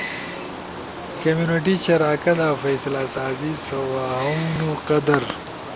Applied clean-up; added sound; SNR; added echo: none; Wild animals; 9 dB; none.